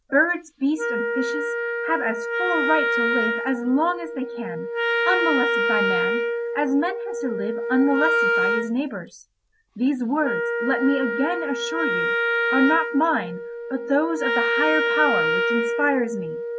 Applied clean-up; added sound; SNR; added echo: none; Wind instrument, woodwind instrument; 0 dB; none.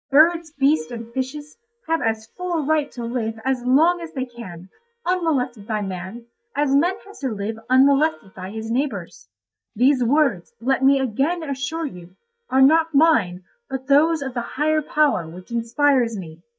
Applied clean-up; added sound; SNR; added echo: neural mask model DeepFilterNet 3.